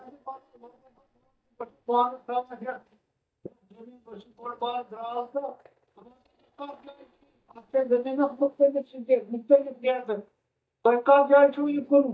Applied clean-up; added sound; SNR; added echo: neural mask model DeepFilterNet 3.